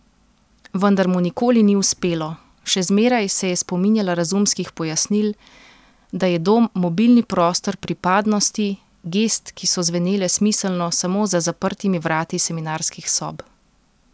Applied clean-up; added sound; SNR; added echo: none; none; none; none.